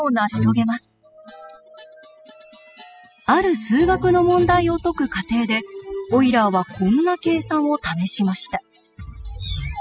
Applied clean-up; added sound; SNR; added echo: classical method spectral subtraction.